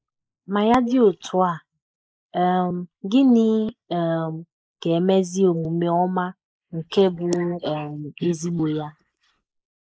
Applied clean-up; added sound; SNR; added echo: neural mask model Resemble Enhance denoiser.